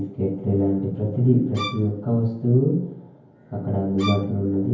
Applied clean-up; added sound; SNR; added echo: none; Bowed string instrument; 11 dB; reverberation time 0.9 s.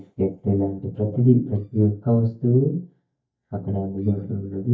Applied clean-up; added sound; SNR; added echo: neural mask model DeepFilterNet 3.